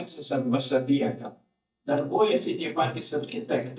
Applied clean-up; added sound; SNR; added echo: neural mask model DeepFilterNet 3.